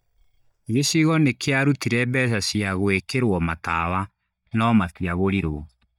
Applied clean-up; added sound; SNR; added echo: neural mask model DeepFilterNet 3.